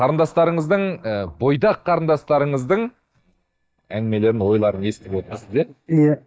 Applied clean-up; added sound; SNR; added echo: neural mask model DeepFilterNet 3.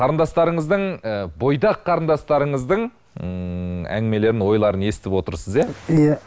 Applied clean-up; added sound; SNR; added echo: none; none; none; none.